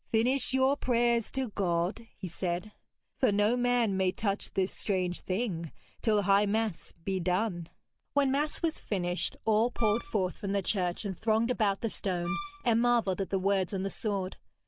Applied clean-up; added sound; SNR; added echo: none; Wind instrument, woodwind instrument; 11 dB; none.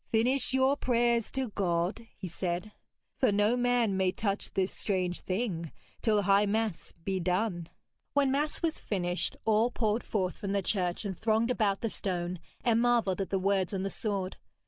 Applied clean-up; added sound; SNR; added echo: none; none; none; none.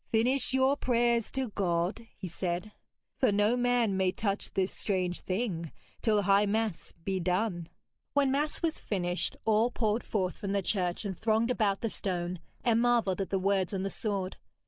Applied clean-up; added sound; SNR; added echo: neural mask model Resemble Enhance denoiser.